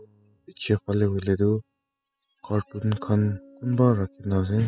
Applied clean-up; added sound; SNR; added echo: classical method spectral subtraction.